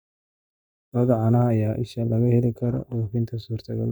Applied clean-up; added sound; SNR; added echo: neural mask model DeepFilterNet 3.